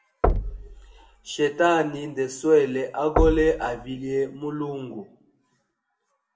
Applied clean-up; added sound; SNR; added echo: none; Knock; 5 dB; reverberation time 0.5 s.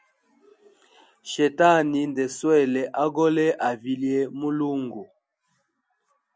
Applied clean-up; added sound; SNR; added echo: none; none; none; none.